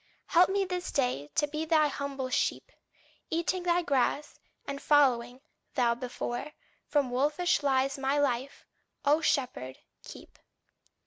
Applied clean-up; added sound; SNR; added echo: none; none; none; none.